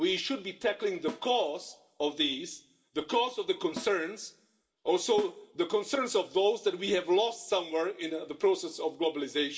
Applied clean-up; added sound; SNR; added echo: none; Snare drum; 17 dB; reverberation time 0.3 s.